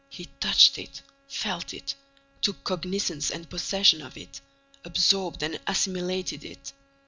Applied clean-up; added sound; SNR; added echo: none; none; none; none.